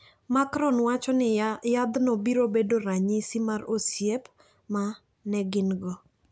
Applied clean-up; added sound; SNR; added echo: none; none; none; none.